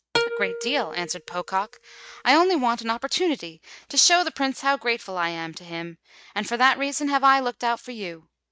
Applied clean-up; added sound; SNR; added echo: neural mask model RNNoise.